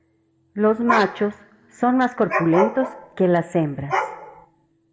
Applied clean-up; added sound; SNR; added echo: none; Dog; 7 dB; reverberation time 0.7 s.